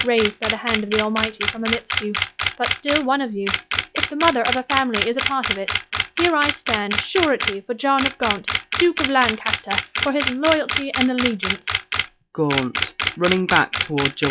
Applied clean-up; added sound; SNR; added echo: classical method log-MMSE.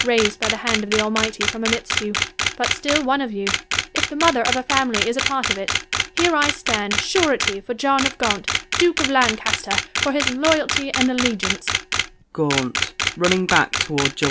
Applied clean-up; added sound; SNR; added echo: none; Camera; 1 dB; none.